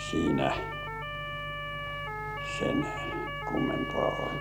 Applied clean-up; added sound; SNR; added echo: none; Motor vehicle (road) / Siren; 4 dB; none.